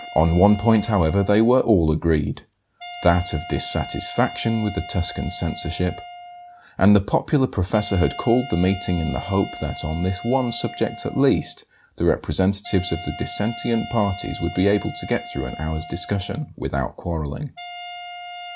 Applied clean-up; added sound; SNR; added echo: none; Wind instrument, woodwind instrument; 15 dB; none.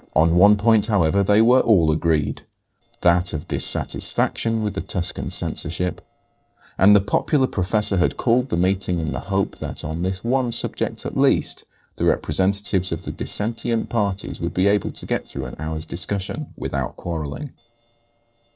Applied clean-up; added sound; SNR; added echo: neural separator model SepFormer DNS4.